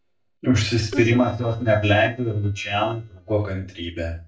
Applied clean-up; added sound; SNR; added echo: neural mask model DeepFilterNet 3.